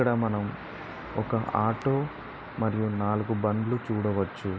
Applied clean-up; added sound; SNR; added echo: none; none; none; none.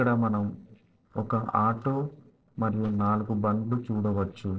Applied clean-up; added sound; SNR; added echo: neural separator model SepFormer DNS4.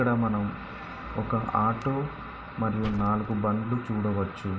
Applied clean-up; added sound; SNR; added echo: none; Slam; 13 dB; reverberation time 0.4 s.